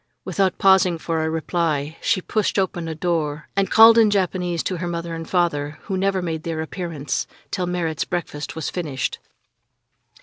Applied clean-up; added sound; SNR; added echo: none; none; none; none.